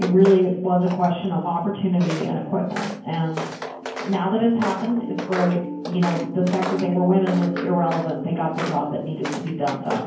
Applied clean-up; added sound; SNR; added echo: none; Walk, footsteps; 12 dB; reverberation time 0.9 s.